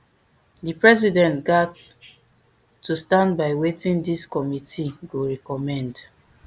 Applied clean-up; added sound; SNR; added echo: none; none; none; none.